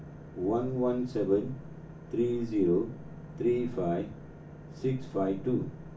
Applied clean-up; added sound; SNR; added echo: none; Engine / Boat, Water vehicle; 14 dB; reverberation time 0.3 s.